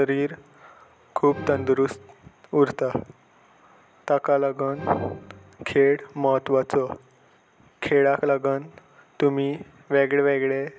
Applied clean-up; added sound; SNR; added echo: none; Musical instrument; 15 dB; none.